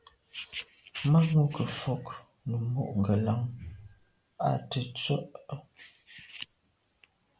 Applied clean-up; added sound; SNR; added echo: none; none; none; none.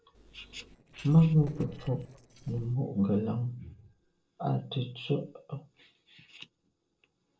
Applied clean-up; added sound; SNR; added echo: neural separator model SepFormer DNS4.